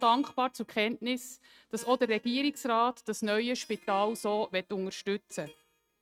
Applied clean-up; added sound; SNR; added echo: neural mask model RNNoise.